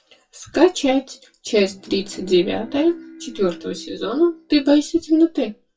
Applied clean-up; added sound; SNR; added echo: classical method WPE with log-MMSE.